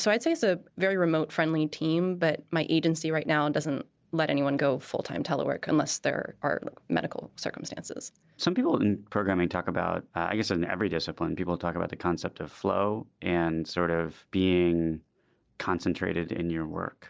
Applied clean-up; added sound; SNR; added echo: none; none; none; none.